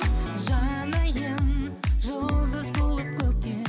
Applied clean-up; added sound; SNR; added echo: none; Bowed string instrument; 15 dB; none.